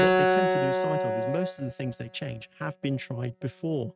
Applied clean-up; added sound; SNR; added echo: neural mask model RNNoise.